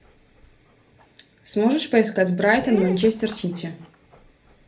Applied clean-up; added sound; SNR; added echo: none; Dog; 16 dB; reverberation time 0.3 s.